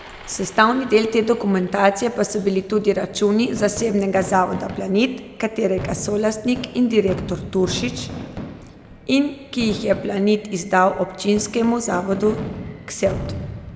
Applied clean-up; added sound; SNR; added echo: none; Fireworks; 13 dB; none.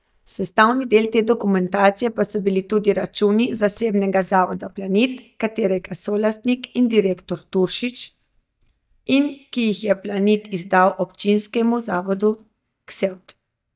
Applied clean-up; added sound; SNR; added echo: neural mask model DeepFilterNet 3.